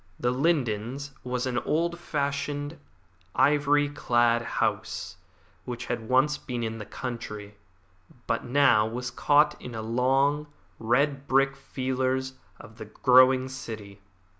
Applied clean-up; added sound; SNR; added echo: none; none; none; none.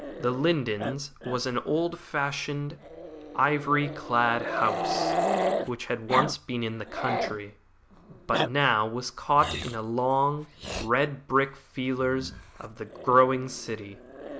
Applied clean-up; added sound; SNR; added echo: none; Growling; 7 dB; none.